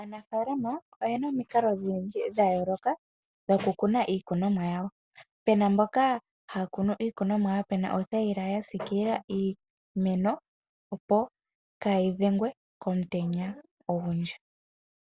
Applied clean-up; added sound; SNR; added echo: none; none; none; none.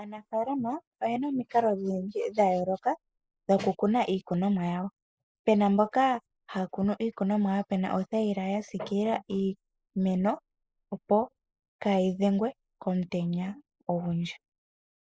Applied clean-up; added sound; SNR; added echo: neural mask model Resemble Enhance denoiser.